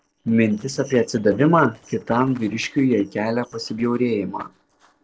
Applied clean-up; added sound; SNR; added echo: neural separator model SepFormer DNS4.